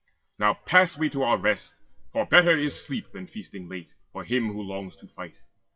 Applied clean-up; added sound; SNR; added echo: classical method WPE with log-MMSE.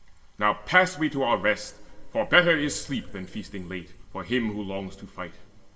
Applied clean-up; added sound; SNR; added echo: none; Walk, footsteps; 16 dB; reverberation time 2.8 s.